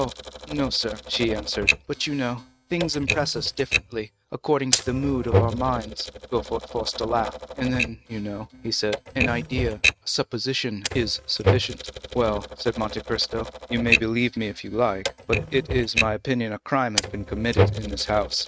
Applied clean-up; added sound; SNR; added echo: neural mask model RNNoise.